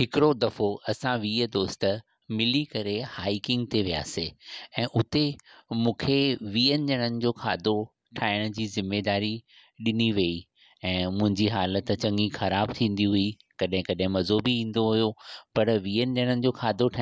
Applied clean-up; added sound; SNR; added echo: none; none; none; none.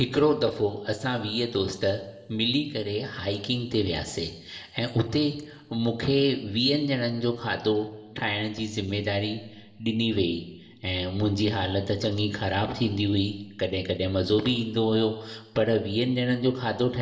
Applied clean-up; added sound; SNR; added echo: none; none; none; reverberation time 1.5 s.